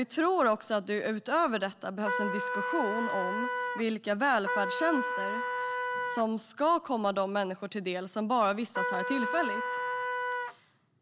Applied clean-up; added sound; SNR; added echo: none; Trumpet; 2 dB; none.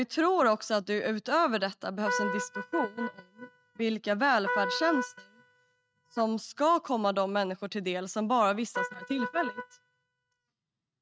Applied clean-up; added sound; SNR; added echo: neural mask model RNNoise.